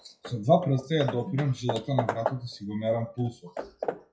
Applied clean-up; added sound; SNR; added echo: classical method WPE with log-MMSE.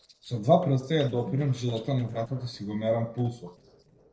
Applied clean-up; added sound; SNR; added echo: neural separator model SepFormer DNS4.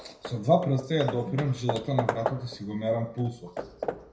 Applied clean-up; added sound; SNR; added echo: none; Hammer / Wood; 7 dB; reverberation time 0.5 s.